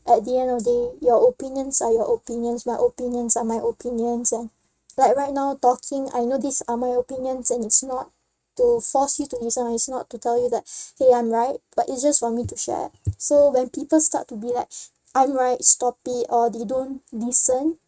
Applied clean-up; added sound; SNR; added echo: neural mask model RNNoise.